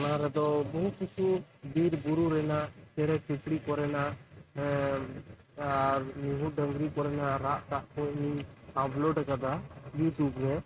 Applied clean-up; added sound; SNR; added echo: neural mask model RNNoise.